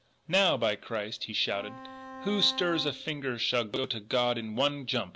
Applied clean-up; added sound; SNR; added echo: none; Bowed string instrument; 13 dB; none.